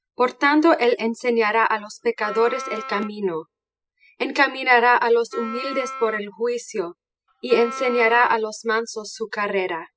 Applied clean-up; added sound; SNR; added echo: classical method spectral subtraction.